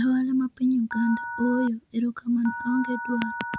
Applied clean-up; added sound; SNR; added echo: none; Telephone; 10 dB; none.